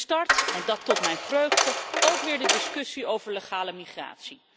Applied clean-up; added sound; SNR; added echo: none; Coin (dropping); -4 dB; none.